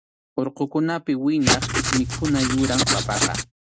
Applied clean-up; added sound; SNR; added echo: none; Writing; -2 dB; none.